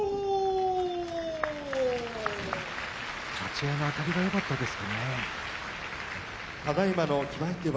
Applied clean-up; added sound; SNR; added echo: none; none; none; none.